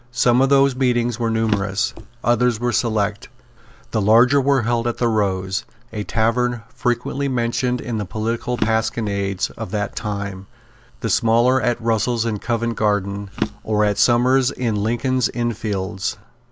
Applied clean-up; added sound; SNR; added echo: none; Drawer open or close; 14 dB; none.